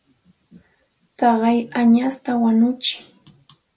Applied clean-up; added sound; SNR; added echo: none; none; none; none.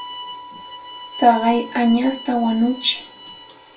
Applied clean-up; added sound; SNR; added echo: none; Bowed string instrument; 15 dB; reverberation time 0.2 s.